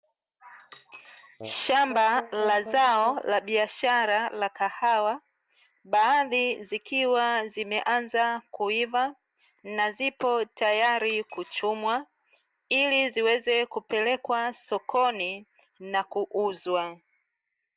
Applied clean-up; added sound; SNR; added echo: none; Coin (dropping) + Brass instrument; 17 dB; none.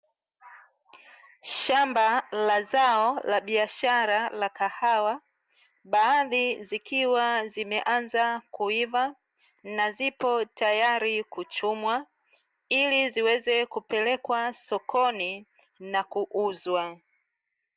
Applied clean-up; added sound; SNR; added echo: none; none; none; none.